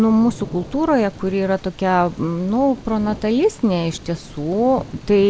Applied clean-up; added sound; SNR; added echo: none; Thunder; 17 dB; none.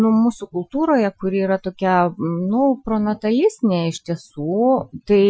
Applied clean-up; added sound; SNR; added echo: classical method Wiener filter.